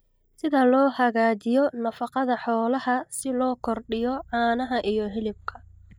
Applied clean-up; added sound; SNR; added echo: neural mask model DeepFilterNet 3.